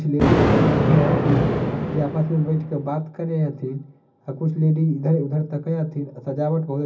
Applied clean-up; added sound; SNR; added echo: none; Thunder; 1 dB; reverberation time 0.4 s.